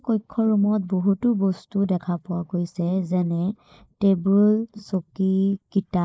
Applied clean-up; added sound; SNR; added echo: neural mask model Resemble Enhance denoiser.